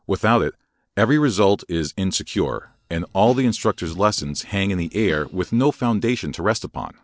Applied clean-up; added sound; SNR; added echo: neural separator model SepFormer DNS4.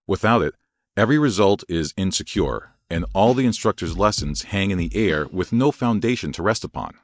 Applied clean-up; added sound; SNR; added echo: neural mask model DeepFilterNet 3.